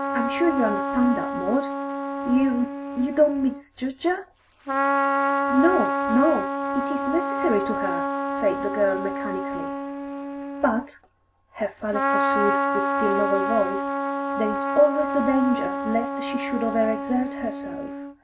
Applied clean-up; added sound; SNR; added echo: none; Trumpet; 1 dB; none.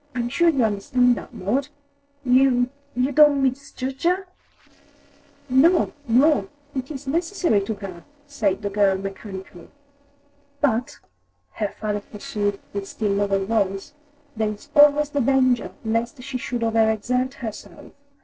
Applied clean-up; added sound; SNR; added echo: neural separator model SepFormer DNS4.